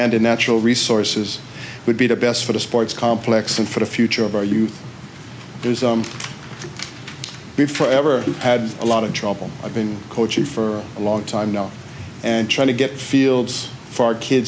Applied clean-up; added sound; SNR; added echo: none; none; none; none.